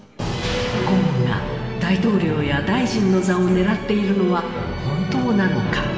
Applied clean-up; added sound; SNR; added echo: none; none; none; reverberation time 2.2 s.